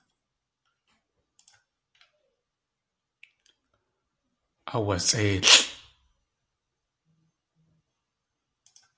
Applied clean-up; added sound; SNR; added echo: none; none; none; none.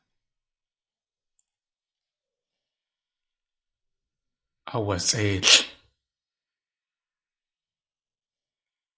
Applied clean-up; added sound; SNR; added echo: neural mask model Resemble Enhance denoiser.